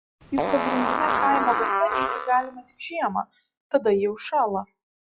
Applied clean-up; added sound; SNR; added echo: classical method log-MMSE.